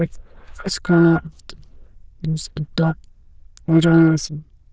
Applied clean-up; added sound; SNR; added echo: neural diffusion model UNIVERSE++.